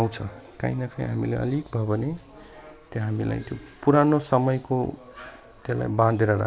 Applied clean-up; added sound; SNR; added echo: none; none; none; none.